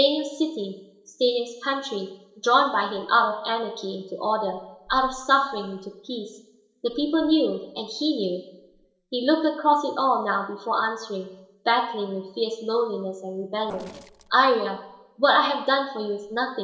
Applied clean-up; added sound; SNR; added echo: neural separator model SepFormer DNS4.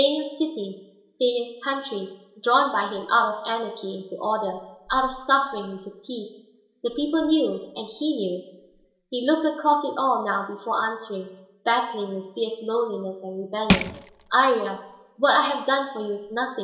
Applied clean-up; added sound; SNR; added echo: none; Crushing; -3 dB; reverberation time 0.9 s.